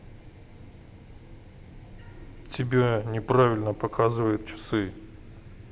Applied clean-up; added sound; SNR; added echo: none; none; none; none.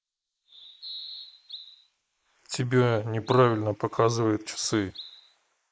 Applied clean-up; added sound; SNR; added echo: neural mask model Resemble Enhance denoiser.